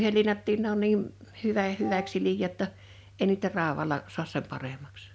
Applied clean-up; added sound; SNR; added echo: none; Wind instrument, woodwind instrument; 11 dB; none.